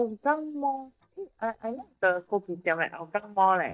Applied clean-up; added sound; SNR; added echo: neural mask model DeepFilterNet 3.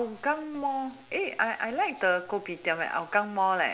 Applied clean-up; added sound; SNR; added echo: none; none; none; none.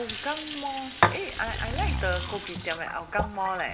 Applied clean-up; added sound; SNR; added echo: none; Zipper (clothing) + Fill (with liquid) / Sink (filling or washing); -1 dB; none.